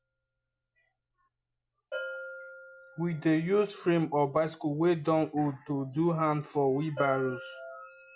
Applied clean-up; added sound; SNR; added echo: none; Bell; 15 dB; none.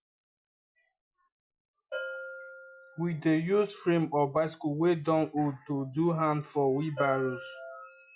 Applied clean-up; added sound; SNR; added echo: classical method log-MMSE.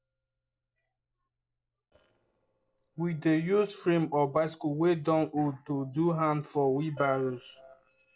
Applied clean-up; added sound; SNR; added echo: neural separator model SepFormer DNS4.